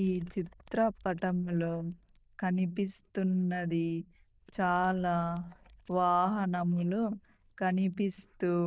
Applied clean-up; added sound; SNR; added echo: neural diffusion model UNIVERSE++.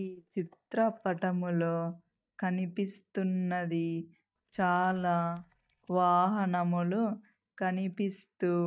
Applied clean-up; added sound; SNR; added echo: neural mask model DeepFilterNet 3.